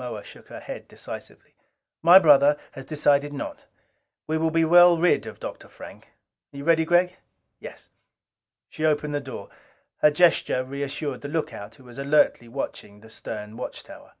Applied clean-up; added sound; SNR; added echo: none; none; none; none.